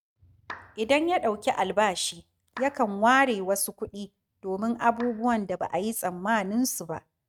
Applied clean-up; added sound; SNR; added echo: neural mask model RNNoise.